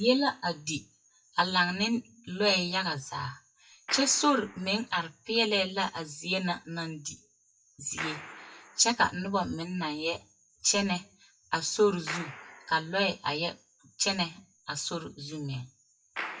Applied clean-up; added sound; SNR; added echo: classical method WPE with log-MMSE.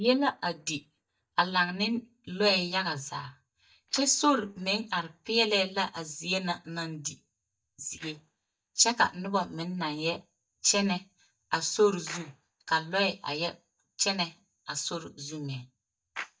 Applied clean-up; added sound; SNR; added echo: neural mask model DeepFilterNet 3.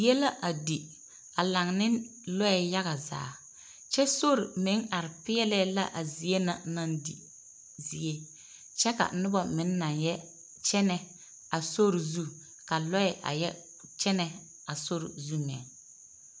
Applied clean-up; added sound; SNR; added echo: none; none; none; none.